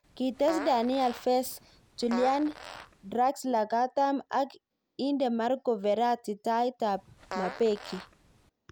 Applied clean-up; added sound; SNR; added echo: none; Fart; 13 dB; none.